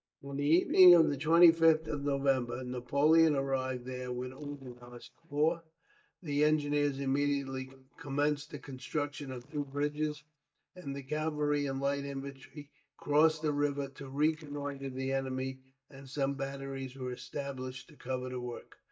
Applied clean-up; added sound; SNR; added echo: neural mask model DeepFilterNet 3.